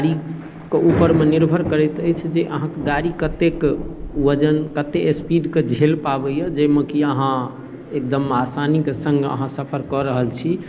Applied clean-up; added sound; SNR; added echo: none; Thunder / Rain; 12 dB; none.